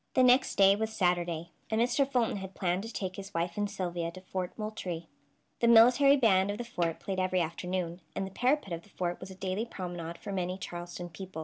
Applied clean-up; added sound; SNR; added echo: none; none; none; none.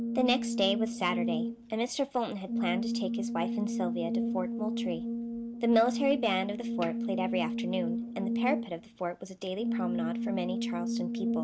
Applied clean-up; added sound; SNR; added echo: none; Brass instrument; 0 dB; none.